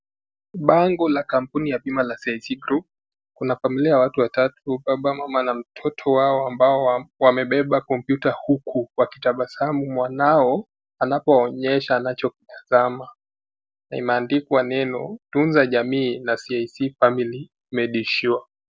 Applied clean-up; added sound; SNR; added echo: none; none; none; none.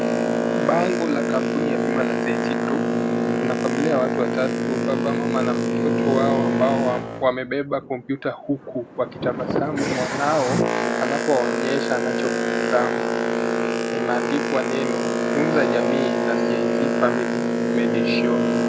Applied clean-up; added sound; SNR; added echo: none; Boat, Water vehicle; -3 dB; none.